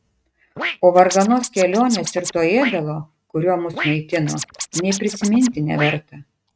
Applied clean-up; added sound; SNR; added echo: neural mask model RNNoise.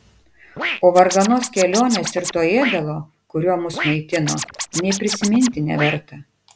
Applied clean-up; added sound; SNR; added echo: none; Scratching (performance technique); 8 dB; none.